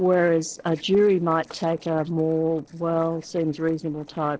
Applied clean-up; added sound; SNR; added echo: neural separator model SepFormer DNS4.